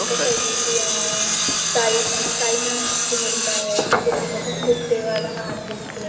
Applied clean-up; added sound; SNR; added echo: none; Tools; -3 dB; reverberation time 2.8 s.